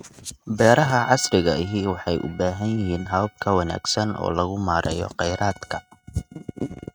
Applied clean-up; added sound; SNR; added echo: neural mask model RNNoise.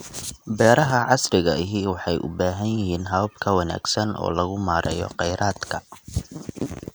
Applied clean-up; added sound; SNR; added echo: none; none; none; none.